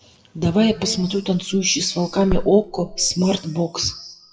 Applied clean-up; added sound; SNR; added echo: classical method WPE with log-MMSE.